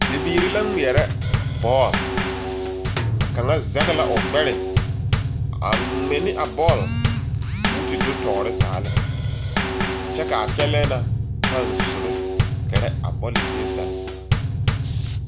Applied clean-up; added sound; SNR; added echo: none; Bass drum / Snare drum / Drum kit; -4 dB; none.